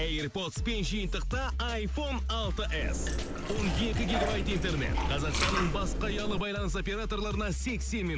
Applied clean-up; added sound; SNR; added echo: none; Liquid; 2 dB; none.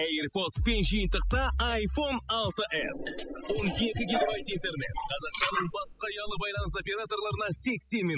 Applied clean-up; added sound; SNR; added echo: classical method spectral subtraction.